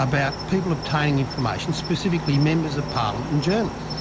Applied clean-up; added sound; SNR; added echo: none; Cricket; 7 dB; none.